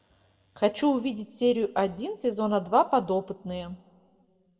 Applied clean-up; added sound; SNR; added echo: none; none; none; reverberation time 1.4 s.